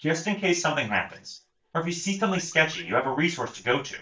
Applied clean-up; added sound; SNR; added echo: neural mask model DeepFilterNet 3.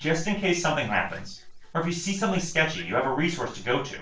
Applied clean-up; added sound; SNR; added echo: neural separator model SepFormer DNS4.